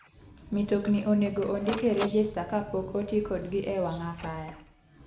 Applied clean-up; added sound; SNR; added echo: none; Printer; 16 dB; reverberation time 0.6 s.